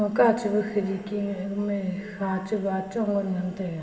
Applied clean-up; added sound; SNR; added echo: none; none; none; reverberation time 2.1 s.